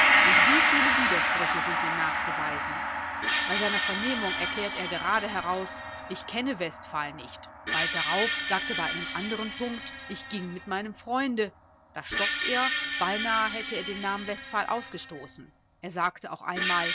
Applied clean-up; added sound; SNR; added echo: none; Gong + Screech; -4 dB; none.